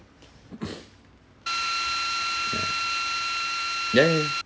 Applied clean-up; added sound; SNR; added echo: none; Drill; -3 dB; none.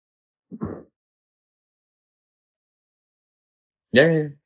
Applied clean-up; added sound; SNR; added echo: neural mask model Resemble Enhance denoiser.